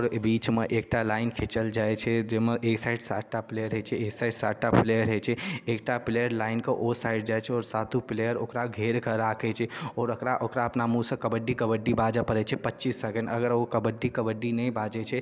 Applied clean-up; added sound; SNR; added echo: none; none; none; none.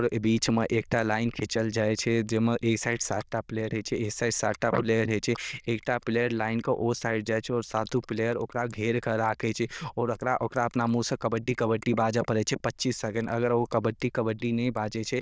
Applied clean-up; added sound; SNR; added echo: neural diffusion model UNIVERSE++.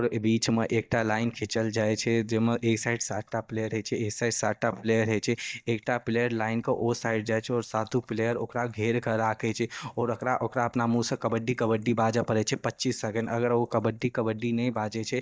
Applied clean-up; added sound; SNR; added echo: neural mask model DeepFilterNet 3.